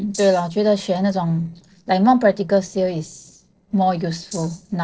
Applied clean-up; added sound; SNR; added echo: neural separator model SepFormer DNS4.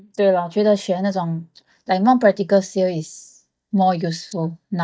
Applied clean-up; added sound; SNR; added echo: neural mask model DeepFilterNet 3.